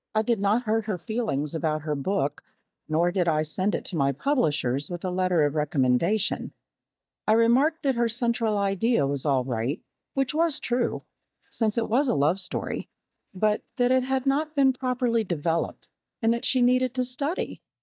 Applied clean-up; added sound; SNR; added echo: neural mask model DeepFilterNet 3.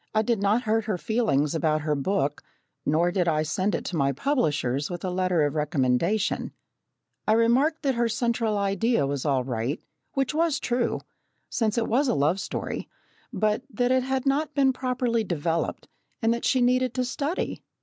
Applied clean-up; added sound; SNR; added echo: none; none; none; none.